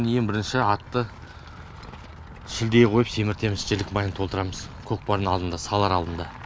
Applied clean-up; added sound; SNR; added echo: none; none; none; none.